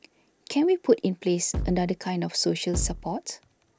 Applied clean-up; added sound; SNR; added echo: none; Bass drum; 6 dB; none.